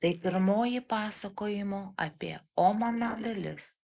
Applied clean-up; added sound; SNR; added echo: neural mask model Resemble Enhance denoiser.